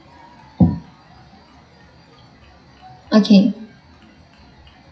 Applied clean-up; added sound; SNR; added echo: classical method WPE with log-MMSE.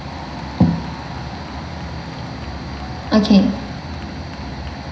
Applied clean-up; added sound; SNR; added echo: none; Applause / Cheering; 18 dB; reverberation time 0.9 s.